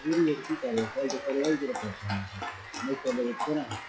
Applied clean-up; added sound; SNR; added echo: classical method WPE with log-MMSE.